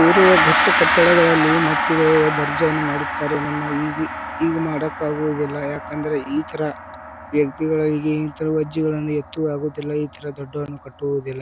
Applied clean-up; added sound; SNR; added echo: none; Gong; 3 dB; none.